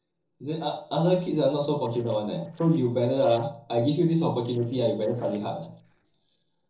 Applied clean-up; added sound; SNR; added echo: neural separator model SepFormer DNS4.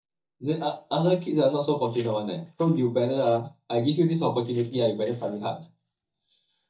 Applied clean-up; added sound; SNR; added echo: neural mask model DeepFilterNet 3.